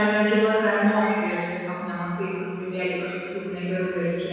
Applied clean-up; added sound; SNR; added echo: none; none; none; reverberation time 1.9 s.